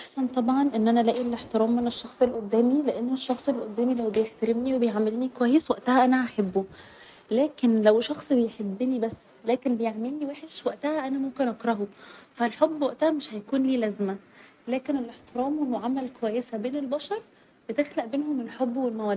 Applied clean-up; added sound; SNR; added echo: none; none; none; none.